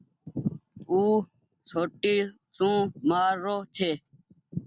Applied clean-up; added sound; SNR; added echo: none; none; none; none.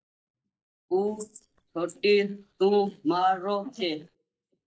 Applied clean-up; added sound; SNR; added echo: neural mask model DeepFilterNet 3.